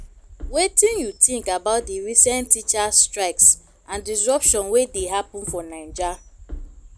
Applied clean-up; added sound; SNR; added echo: none; Walk, footsteps; 19 dB; none.